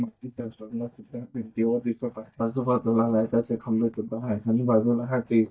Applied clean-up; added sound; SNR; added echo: neural mask model DeepFilterNet 3.